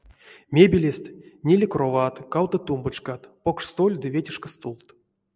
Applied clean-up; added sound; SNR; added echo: none; none; none; none.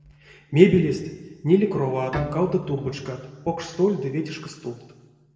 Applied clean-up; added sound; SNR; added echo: none; Bowed string instrument; 14 dB; reverberation time 1.2 s.